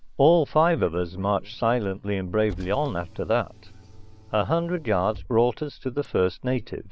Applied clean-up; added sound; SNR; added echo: none; Car; 16 dB; none.